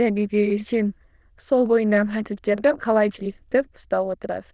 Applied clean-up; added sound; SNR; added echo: neural diffusion model UNIVERSE++.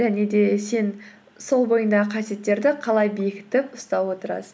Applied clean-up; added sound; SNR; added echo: none; none; none; none.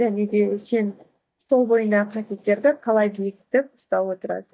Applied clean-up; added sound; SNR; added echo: neural mask model DeepFilterNet 3.